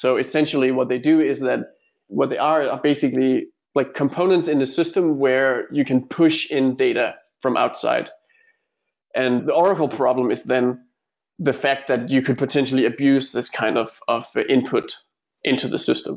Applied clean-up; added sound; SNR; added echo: none; none; none; none.